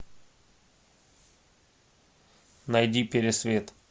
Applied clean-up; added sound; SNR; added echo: none; none; none; none.